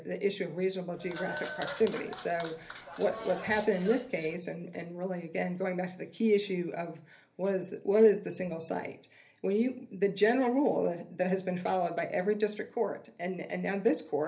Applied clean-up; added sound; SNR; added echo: none; Applause / Clapping; 9 dB; reverberation time 0.3 s.